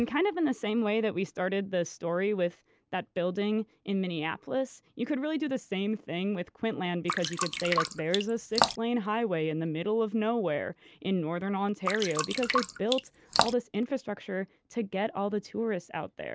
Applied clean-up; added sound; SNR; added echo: none; Drip; 1 dB; none.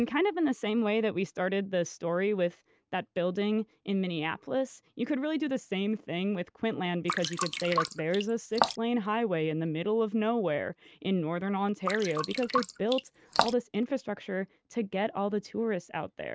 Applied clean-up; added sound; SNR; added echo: neural mask model RNNoise.